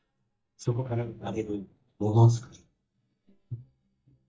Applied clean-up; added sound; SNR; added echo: neural mask model DeepFilterNet 3.